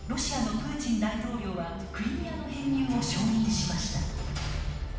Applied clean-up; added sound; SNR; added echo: none; none; none; reverberation time 1.1 s.